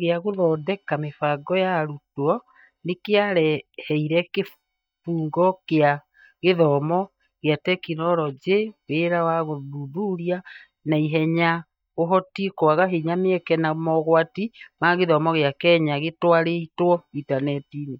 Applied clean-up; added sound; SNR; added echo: neural mask model DeepFilterNet 3.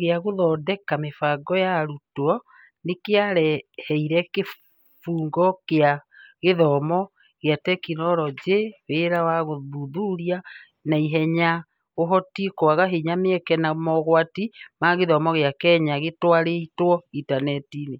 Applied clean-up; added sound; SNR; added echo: none; none; none; none.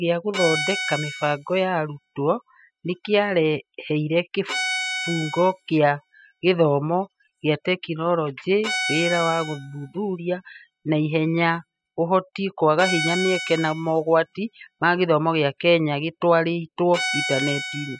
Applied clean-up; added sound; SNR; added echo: classical method spectral subtraction.